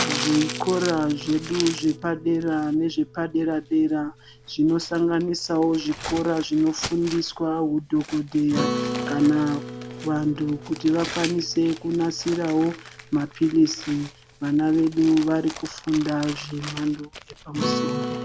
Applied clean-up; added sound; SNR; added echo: none; Acoustic guitar + Crumpling, crinkling; 10 dB; none.